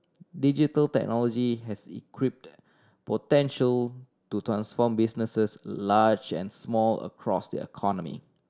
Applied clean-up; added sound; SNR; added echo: none; none; none; none.